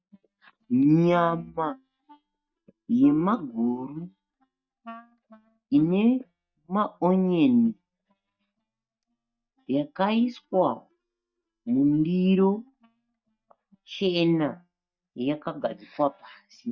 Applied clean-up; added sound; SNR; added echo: neural mask model DeepFilterNet 3.